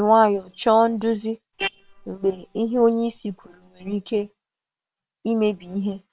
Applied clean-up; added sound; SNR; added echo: neural separator model SepFormer WHAM!.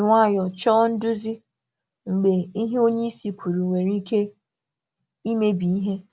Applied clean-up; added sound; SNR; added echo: none; none; none; none.